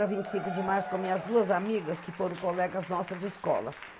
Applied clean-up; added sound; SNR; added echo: none; Applause / Crowd / Cheering; 11 dB; none.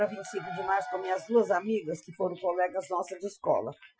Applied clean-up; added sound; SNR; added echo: classical method Wiener filter.